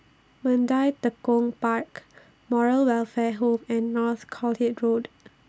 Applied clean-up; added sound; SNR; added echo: none; none; none; none.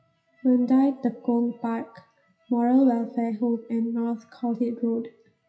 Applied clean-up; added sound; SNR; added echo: classical method WPE with log-MMSE.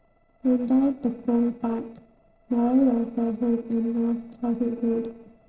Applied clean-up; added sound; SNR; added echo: neural separator model SepFormer DNS4.